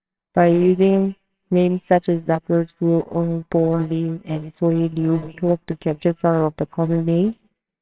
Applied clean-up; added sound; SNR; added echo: neural separator model SepFormer WHAMR!.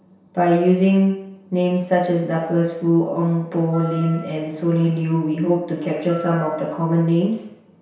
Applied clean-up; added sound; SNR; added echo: none; Wind instrument, woodwind instrument; 17 dB; reverberation time 0.7 s.